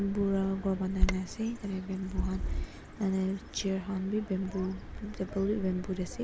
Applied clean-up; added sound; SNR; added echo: none; Bird vocalization, bird call, bird song; 4 dB; none.